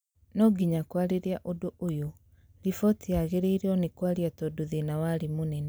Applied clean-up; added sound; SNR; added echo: none; none; none; none.